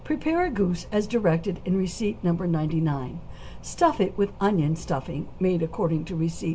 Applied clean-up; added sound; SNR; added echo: none; none; none; none.